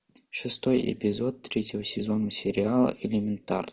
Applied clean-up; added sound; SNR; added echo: none; none; none; none.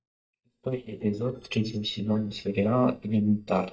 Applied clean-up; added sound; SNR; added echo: neural mask model DeepFilterNet 3.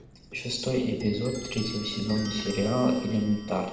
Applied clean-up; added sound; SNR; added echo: none; Clock; 13 dB; reverberation time 1.0 s.